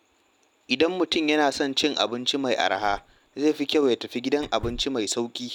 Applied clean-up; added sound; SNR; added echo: none; Door / Car; 18 dB; none.